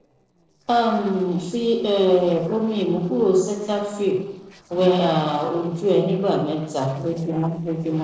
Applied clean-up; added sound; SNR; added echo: neural separator model SepFormer DNS4.